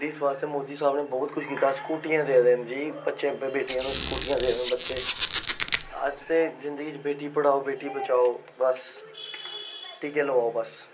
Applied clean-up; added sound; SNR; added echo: none; Squeak; 0 dB; reverberation time 0.2 s.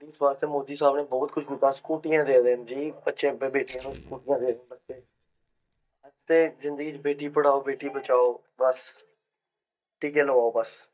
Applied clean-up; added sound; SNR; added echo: neural mask model DeepFilterNet 3.